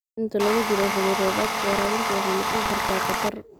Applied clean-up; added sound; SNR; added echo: none; Tools; -1 dB; none.